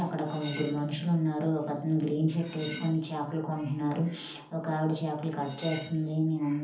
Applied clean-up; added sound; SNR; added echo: none; Cutlery, silverware; 15 dB; reverberation time 0.7 s.